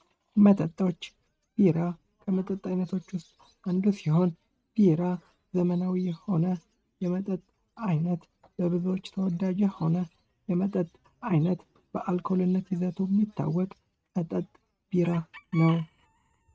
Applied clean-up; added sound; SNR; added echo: neural mask model RNNoise.